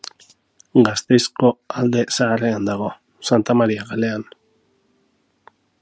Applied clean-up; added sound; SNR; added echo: none; none; none; none.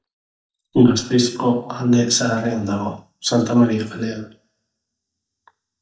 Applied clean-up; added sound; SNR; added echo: neural mask model DeepFilterNet 3.